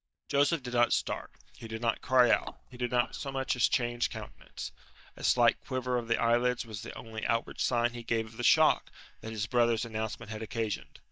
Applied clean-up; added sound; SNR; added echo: neural mask model DeepFilterNet 3.